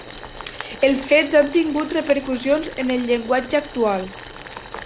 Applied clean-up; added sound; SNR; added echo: none; Boiling; 15 dB; none.